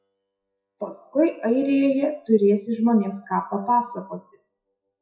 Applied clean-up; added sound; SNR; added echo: classical method WPE with log-MMSE.